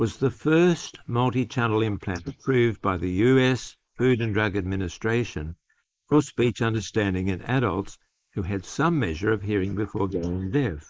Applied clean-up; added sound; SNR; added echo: neural mask model Resemble Enhance denoiser.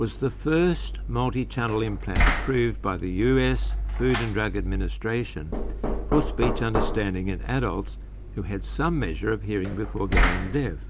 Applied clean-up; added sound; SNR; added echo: none; Knock; 1 dB; none.